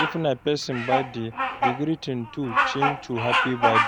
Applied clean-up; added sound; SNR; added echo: none; Bird vocalization, bird call, bird song; -2 dB; none.